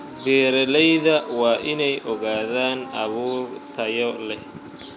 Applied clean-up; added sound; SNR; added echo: none; Wind instrument, woodwind instrument; 19 dB; none.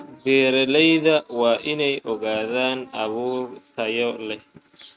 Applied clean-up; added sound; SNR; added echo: neural mask model RNNoise.